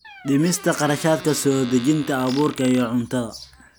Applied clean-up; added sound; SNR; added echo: none; Squeak; 17 dB; none.